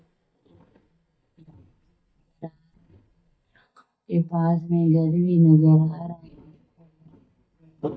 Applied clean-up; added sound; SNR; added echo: neural mask model DeepFilterNet 3.